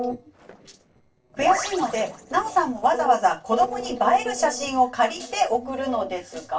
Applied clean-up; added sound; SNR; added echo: neural separator model SepFormer DNS4.